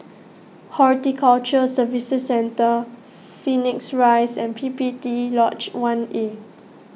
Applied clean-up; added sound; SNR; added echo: none; none; none; none.